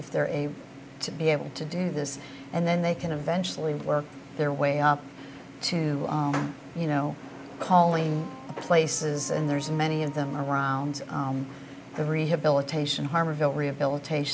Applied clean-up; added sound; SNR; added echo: none; Wind instrument, woodwind instrument; 19 dB; none.